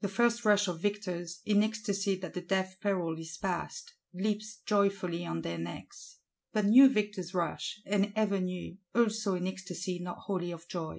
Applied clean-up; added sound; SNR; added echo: none; none; none; none.